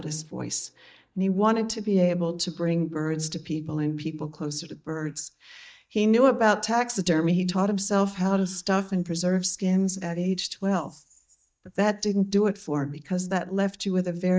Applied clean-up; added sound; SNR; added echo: neural mask model DeepFilterNet 3.